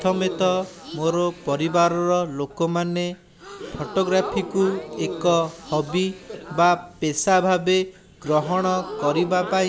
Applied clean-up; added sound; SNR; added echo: none; Crowd / Gasp; 12 dB; none.